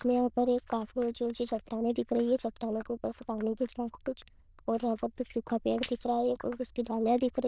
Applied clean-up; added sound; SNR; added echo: neural diffusion model UNIVERSE++.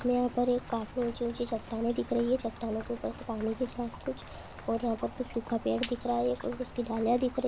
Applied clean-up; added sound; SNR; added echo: none; Rain; 13 dB; none.